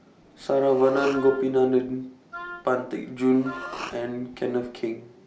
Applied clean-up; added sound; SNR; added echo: none; Wind instrument, woodwind instrument + Respiratory sounds; 14 dB; none.